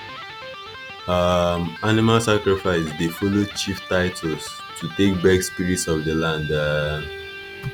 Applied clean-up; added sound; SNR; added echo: none; Electric guitar; 13 dB; none.